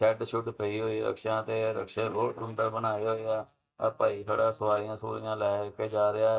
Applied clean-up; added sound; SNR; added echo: neural mask model DeepFilterNet 3.